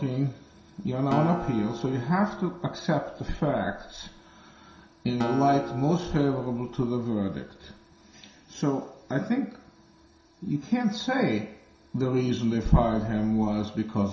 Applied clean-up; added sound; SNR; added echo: none; Acoustic guitar; 10 dB; reverberation time 0.7 s.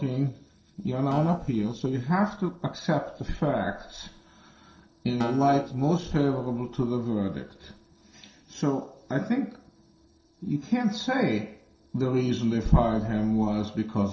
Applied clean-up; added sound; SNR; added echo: neural separator model SepFormer DNS4.